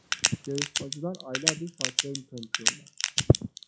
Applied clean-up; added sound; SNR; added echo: classical method log-MMSE.